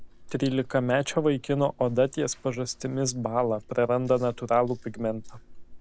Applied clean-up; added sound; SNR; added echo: none; Chewing, mastication; 18 dB; none.